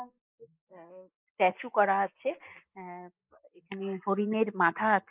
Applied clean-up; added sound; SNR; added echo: neural mask model Resemble Enhance denoiser.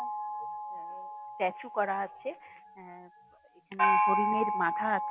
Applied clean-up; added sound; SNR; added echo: none; Gong; -4 dB; none.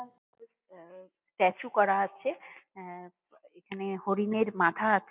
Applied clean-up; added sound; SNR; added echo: none; none; none; none.